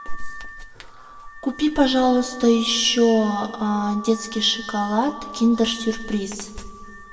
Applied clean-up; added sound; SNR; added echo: none; Alarm / Car; 17 dB; reverberation time 1.2 s.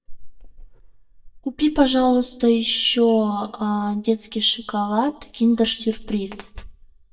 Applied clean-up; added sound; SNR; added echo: neural mask model DeepFilterNet 3.